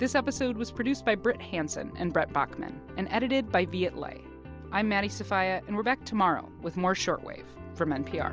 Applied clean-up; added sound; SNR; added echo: none; none; none; none.